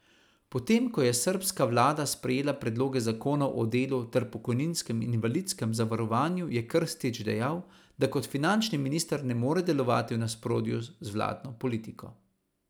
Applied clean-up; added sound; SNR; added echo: none; none; none; none.